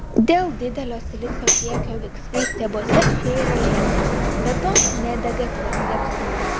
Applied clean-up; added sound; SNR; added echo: none; Tambourine + Sliding door; -4 dB; none.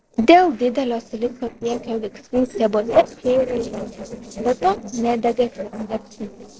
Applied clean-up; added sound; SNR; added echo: neural separator model SepFormer DNS4.